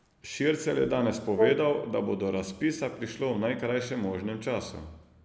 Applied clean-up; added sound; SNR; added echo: none; Wind instrument, woodwind instrument; 0 dB; none.